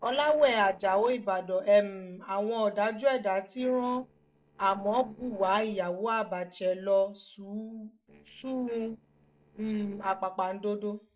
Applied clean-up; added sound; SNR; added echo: neural separator model SepFormer DNS4.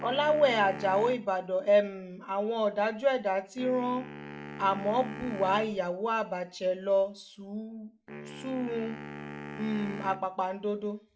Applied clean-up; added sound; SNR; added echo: none; Wind instrument, woodwind instrument; 14 dB; reverberation time 0.3 s.